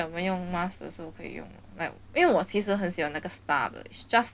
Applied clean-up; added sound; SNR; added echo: none; none; none; none.